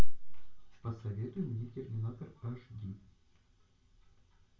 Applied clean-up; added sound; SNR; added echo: none; none; none; reverberation time 0.3 s.